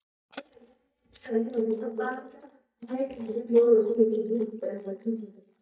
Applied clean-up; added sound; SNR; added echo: neural mask model DeepFilterNet 3.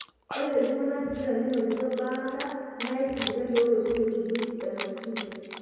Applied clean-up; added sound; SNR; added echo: none; Chewing, mastication; 13 dB; reverberation time 2.2 s.